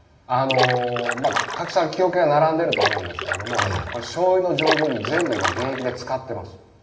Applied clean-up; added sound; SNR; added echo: none; Splash, splatter; 3 dB; reverberation time 1.9 s.